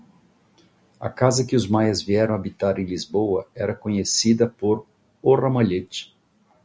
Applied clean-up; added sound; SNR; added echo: none; none; none; none.